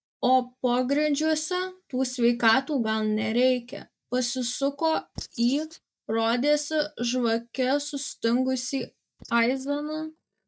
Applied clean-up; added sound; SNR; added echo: neural mask model DeepFilterNet 3.